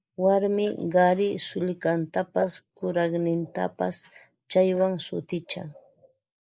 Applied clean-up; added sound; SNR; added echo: neural mask model Resemble Enhance denoiser.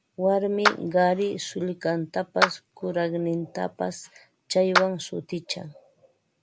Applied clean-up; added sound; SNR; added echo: none; Clapping; 3 dB; none.